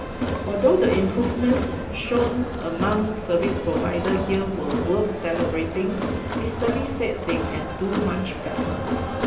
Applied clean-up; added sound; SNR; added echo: none; Crowd; 2 dB; reverberation time 0.9 s.